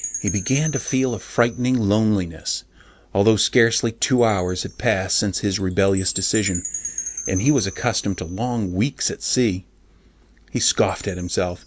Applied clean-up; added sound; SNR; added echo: none; Chime; 13 dB; none.